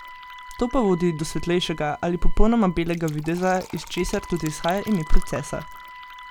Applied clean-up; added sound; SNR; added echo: none; Wind instrument, woodwind instrument + Fill (with liquid); 19 dB; none.